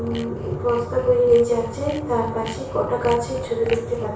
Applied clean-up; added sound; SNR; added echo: none; Sawing; 17 dB; reverberation time 0.6 s.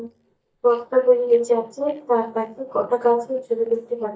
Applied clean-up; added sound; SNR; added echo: neural mask model DeepFilterNet 3.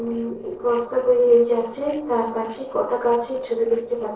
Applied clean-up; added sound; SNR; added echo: neural separator model SepFormer DNS4.